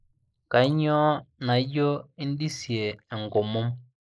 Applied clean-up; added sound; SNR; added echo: neural mask model Resemble Enhance denoiser.